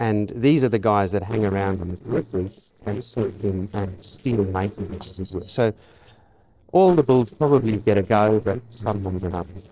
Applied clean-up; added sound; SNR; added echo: neural separator model SepFormer DNS4.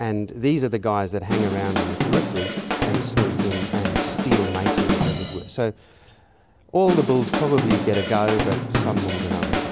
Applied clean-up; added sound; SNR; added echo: none; Drum kit; 1 dB; none.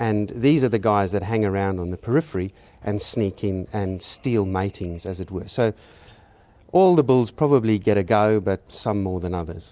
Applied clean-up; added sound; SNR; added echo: none; none; none; none.